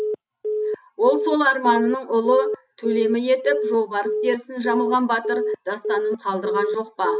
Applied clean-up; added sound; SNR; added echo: none; Telephone; 3 dB; none.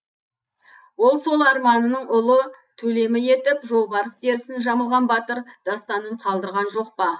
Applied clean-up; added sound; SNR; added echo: neural mask model Resemble Enhance denoiser.